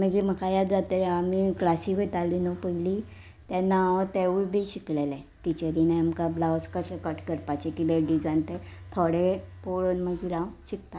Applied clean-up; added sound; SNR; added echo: none; Telephone; 20 dB; none.